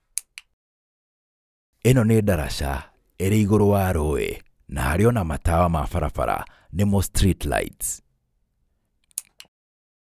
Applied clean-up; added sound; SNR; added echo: none; none; none; none.